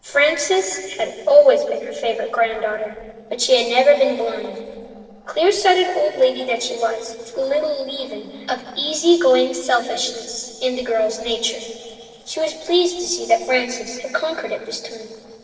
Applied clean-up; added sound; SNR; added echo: neural separator model SepFormer DNS4.